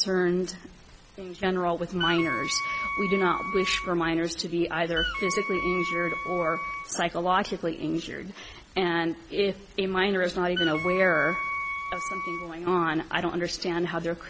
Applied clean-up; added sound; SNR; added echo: none; Wind instrument, woodwind instrument; 4 dB; none.